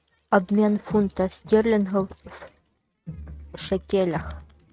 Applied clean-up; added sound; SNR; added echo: neural mask model RNNoise.